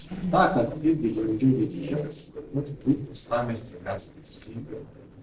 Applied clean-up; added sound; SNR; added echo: neural separator model SepFormer DNS4.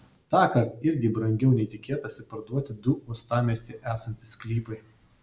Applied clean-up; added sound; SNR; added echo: none; none; none; none.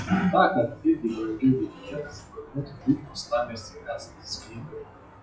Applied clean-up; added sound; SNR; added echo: classical method WPE with log-MMSE.